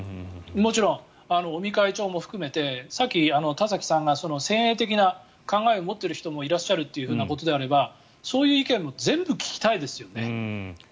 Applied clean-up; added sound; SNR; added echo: none; none; none; none.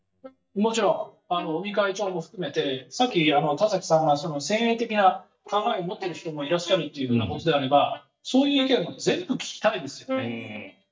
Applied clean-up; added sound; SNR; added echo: neural mask model DeepFilterNet 3.